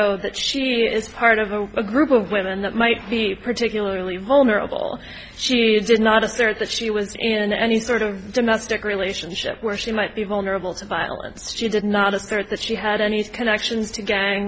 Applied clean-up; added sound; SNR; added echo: none; none; none; none.